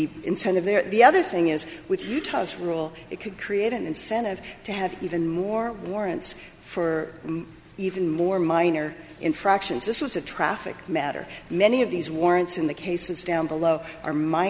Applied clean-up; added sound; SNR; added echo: none; none; none; none.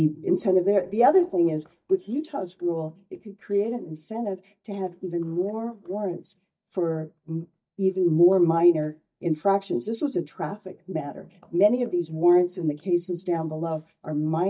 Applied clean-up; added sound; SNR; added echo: neural mask model DeepFilterNet 3.